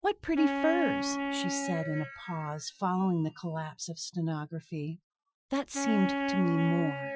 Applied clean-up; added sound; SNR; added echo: classical method Wiener filter.